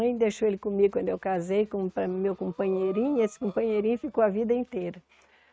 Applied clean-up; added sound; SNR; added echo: neural mask model RNNoise.